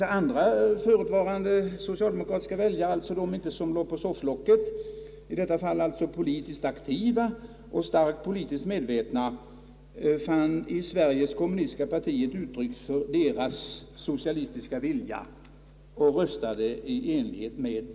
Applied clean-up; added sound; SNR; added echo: none; none; none; none.